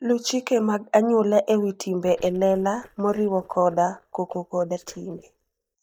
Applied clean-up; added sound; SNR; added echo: neural mask model DeepFilterNet 3.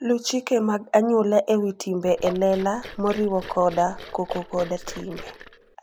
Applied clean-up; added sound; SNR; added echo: none; Liquid; 15 dB; none.